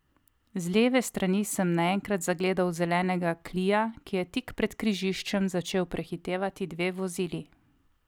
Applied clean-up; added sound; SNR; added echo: none; none; none; none.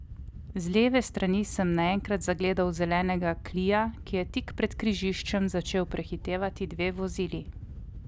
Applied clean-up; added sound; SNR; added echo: none; Wind / Boat, Water vehicle; 12 dB; none.